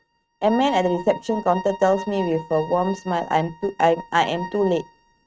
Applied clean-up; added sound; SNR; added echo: neural mask model RNNoise.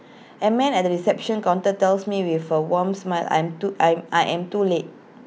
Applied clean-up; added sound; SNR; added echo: none; none; none; none.